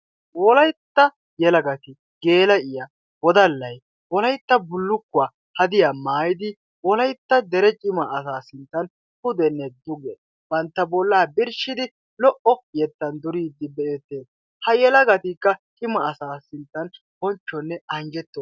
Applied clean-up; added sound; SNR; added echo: none; none; none; none.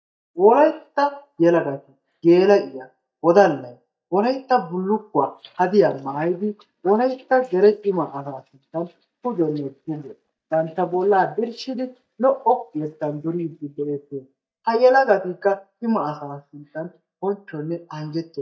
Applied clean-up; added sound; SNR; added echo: neural mask model DeepFilterNet 3.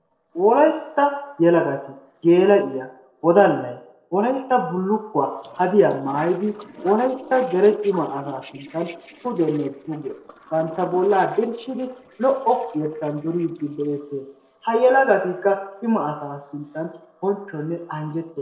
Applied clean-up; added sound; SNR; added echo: neural separator model SepFormer DNS4.